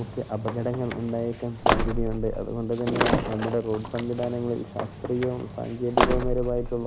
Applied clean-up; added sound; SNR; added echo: none; Slam; 0 dB; none.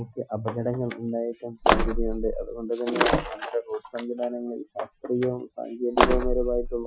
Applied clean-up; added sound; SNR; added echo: classical method Wiener filter.